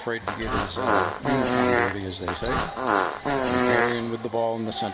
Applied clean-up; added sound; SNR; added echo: none; Fart; -5 dB; reverberation time 1.4 s.